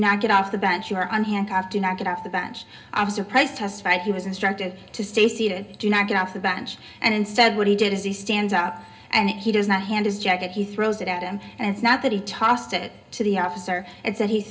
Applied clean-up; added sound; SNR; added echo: none; none; none; reverberation time 0.2 s.